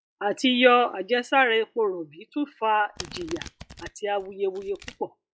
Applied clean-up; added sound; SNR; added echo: classical method log-MMSE.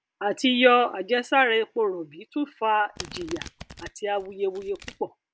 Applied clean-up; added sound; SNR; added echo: none; Domestic sounds, home sounds; 18 dB; none.